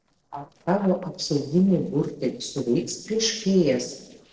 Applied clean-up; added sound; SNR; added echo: neural separator model SepFormer DNS4.